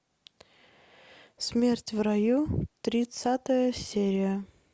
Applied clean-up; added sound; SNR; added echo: none; none; none; none.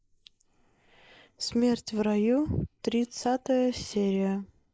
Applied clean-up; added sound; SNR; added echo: neural mask model Resemble Enhance denoiser.